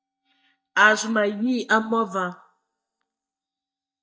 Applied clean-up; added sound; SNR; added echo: neural mask model DeepFilterNet 3.